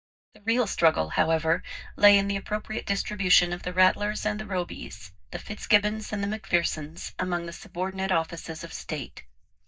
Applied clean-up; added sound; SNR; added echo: neural mask model DeepFilterNet 3.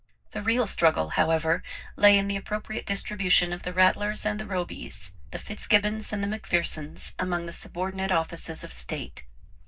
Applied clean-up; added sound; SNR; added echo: neural separator model SepFormer DNS4.